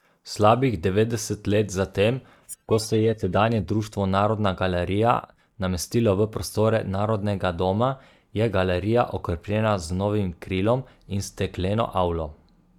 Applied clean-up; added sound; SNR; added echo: neural mask model DeepFilterNet 3.